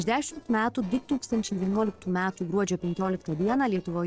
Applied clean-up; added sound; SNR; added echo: neural separator model SepFormer DNS4.